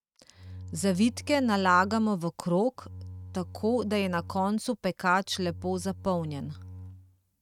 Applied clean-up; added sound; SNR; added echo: neural mask model RNNoise.